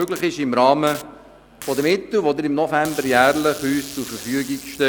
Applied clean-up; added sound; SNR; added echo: none; Packing tape, duct tape; 17 dB; none.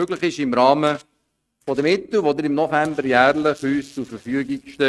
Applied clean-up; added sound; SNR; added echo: neural mask model RNNoise.